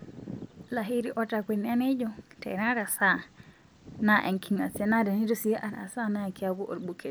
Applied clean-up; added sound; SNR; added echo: none; Bird vocalization, bird call, bird song; 19 dB; none.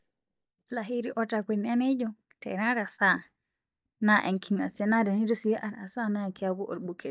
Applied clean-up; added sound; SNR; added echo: neural mask model DeepFilterNet 3.